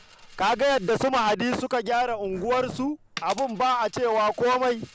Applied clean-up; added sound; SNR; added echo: none; Zipper (clothing) + Coin (dropping); 20 dB; none.